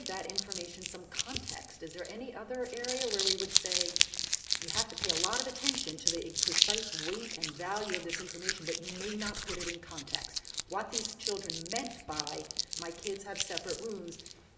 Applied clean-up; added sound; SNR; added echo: none; Crumpling, crinkling; -5 dB; reverberation time 1.2 s.